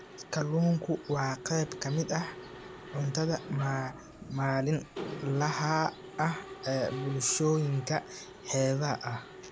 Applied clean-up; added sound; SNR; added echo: none; Mechanisms; 13 dB; none.